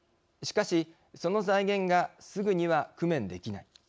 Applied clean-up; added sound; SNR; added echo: none; none; none; none.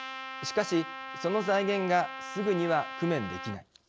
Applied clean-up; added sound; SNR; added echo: none; Trumpet; 10 dB; none.